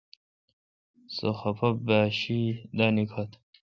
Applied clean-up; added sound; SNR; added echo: none; none; none; none.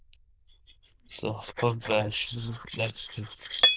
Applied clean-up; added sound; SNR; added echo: neural diffusion model UNIVERSE++.